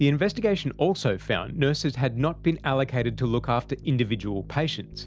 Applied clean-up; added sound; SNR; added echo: none; none; none; none.